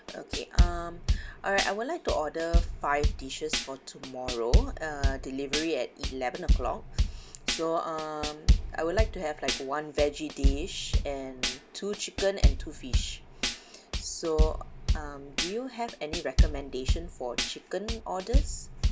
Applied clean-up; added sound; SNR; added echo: none; Drum / Drum kit; -4 dB; none.